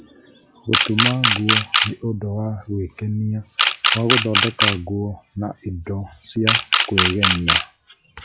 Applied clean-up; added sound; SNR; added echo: classical method log-MMSE.